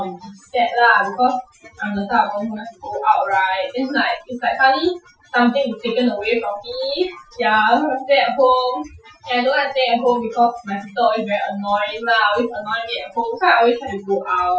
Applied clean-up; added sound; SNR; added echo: classical method Wiener filter.